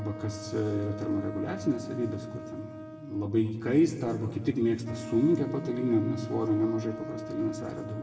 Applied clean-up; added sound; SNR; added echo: none; Wind instrument, woodwind instrument; 13 dB; reverberation time 1.8 s.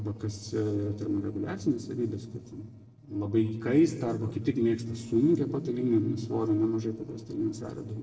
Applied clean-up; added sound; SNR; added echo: neural separator model SepFormer DNS4.